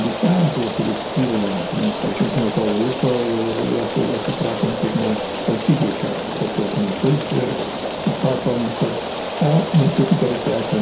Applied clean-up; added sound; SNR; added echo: none; Rain; 5 dB; reverberation time 0.5 s.